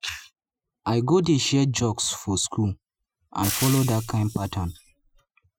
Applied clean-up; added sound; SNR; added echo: classical method Wiener filter.